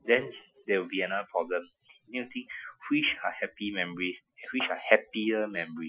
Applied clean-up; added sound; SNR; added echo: classical method Wiener filter.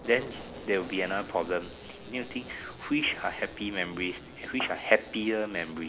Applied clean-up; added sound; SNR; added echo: none; Subway, metro, underground; 16 dB; none.